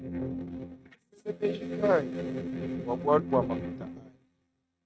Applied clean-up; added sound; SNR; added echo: neural mask model RNNoise.